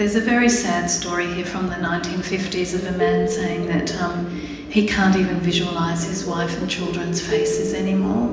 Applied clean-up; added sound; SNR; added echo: none; Marimba, xylophone; 9 dB; reverberation time 1.0 s.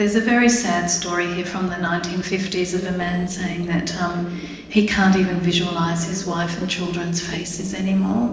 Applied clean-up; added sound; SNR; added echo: neural separator model SepFormer DNS4.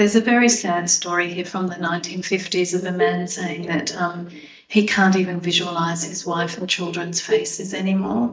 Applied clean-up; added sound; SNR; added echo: neural mask model DeepFilterNet 3.